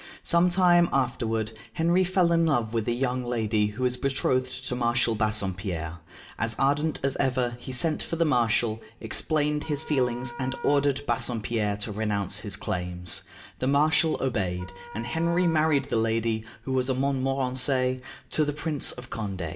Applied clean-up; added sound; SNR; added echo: none; Wind instrument, woodwind instrument; 15 dB; reverberation time 0.2 s.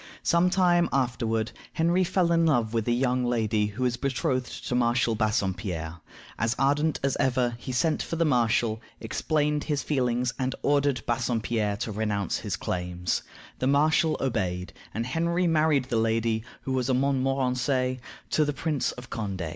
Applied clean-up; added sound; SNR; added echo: none; none; none; none.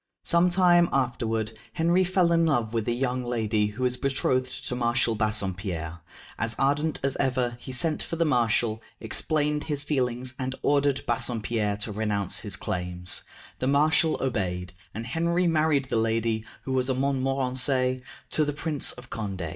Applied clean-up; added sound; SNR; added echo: neural mask model DeepFilterNet 3.